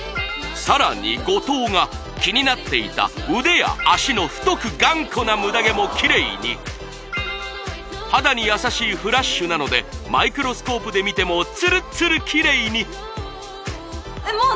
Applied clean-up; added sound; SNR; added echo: none; none; none; none.